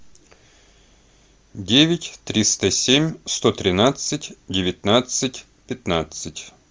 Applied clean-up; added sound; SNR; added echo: none; none; none; none.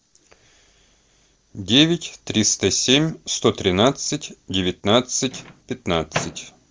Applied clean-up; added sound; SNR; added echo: neural separator model SepFormer DNS4.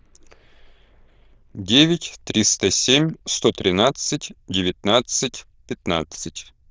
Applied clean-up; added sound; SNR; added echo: neural diffusion model UNIVERSE++.